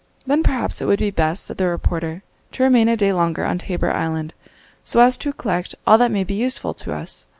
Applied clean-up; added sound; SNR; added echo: none; none; none; none.